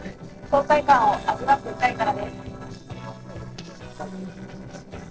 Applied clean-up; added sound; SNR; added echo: neural separator model SepFormer DNS4.